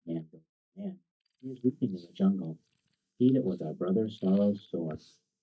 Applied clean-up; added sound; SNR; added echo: neural mask model DeepFilterNet 3.